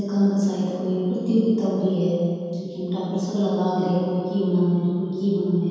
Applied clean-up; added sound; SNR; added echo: none; none; none; reverberation time 2.1 s.